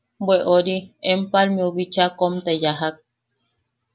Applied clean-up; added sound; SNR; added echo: none; none; none; none.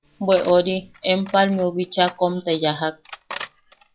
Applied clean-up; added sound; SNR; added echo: classical method log-MMSE.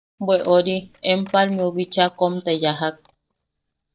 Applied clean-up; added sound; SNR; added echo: neural mask model DeepFilterNet 3.